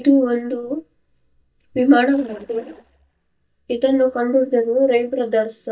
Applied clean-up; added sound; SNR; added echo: neural mask model DeepFilterNet 3.